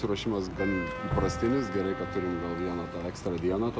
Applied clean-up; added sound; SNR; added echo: none; Drip + Wind instrument, woodwind instrument; 7 dB; none.